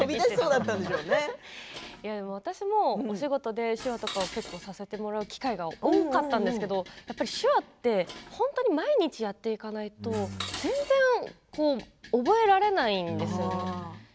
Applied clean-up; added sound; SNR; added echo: none; Dishes, pots, and pans; 18 dB; none.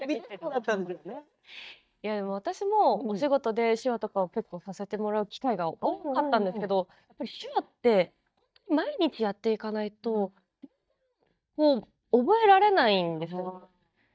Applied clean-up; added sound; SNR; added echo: neural mask model DeepFilterNet 3.